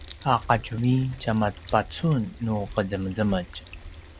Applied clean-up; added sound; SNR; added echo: none; Bicycle + Sink (filling or washing) / Water tap, faucet; 14 dB; none.